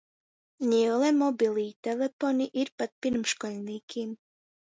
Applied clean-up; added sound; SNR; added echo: none; none; none; none.